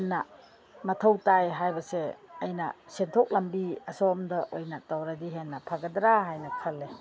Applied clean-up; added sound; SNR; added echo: none; none; none; none.